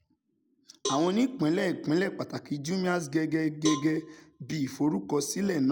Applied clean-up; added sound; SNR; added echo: none; Cowbell; 13 dB; none.